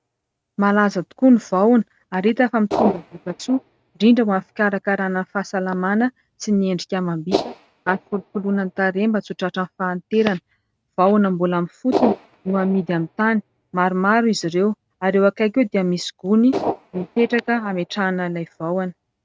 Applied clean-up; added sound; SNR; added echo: neural mask model RNNoise.